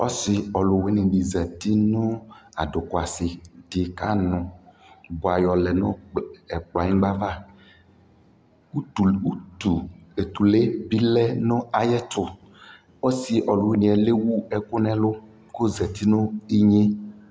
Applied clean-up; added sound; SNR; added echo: none; none; none; none.